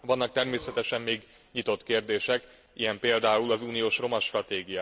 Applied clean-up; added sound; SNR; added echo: none; Burping, eructation; 16 dB; none.